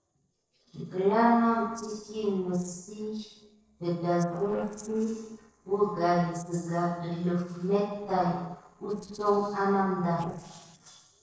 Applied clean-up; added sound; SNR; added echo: neural separator model SepFormer DNS4.